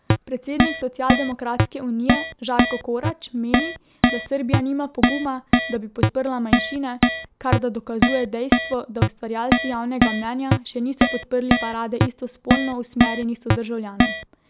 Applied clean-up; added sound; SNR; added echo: none; Keyboard (musical); -4 dB; none.